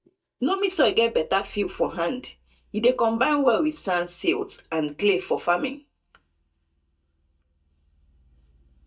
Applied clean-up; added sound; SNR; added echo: neural mask model DeepFilterNet 3.